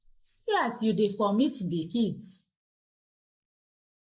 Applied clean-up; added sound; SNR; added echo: neural mask model Resemble Enhance denoiser.